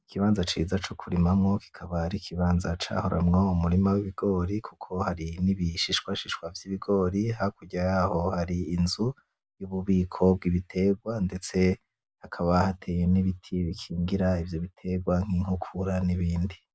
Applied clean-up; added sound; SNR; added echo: none; none; none; none.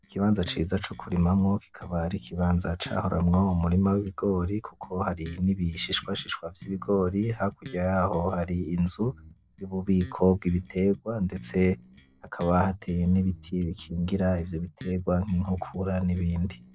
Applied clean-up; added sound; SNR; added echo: neural separator model SepFormer DNS4.